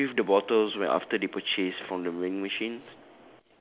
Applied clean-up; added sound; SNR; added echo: none; none; none; none.